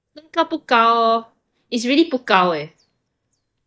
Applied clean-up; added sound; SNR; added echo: neural mask model DeepFilterNet 3.